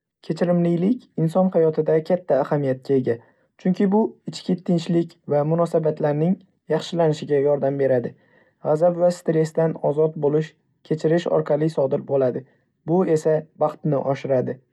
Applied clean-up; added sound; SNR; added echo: none; none; none; none.